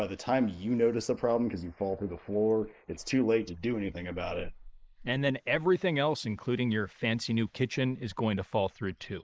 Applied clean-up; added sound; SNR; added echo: neural mask model Resemble Enhance denoiser.